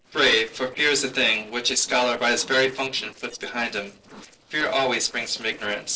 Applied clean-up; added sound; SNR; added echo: neural separator model SepFormer DNS4.